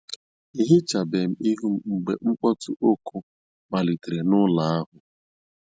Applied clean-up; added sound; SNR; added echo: none; none; none; none.